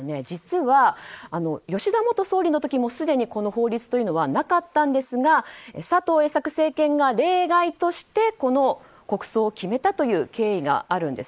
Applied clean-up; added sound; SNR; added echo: neural mask model Resemble Enhance denoiser.